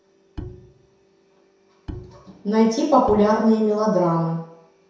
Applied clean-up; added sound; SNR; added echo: none; Bowed string instrument; 18 dB; reverberation time 0.7 s.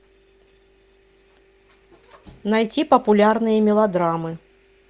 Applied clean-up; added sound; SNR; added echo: none; none; none; none.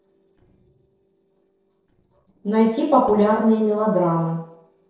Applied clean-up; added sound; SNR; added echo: neural separator model SepFormer DNS4.